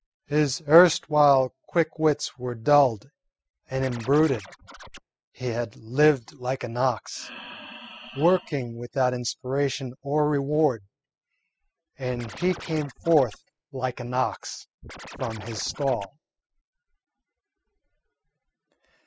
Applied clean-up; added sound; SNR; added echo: classical method spectral subtraction.